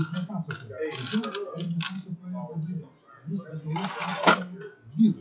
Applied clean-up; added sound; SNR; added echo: classical method WPE with log-MMSE.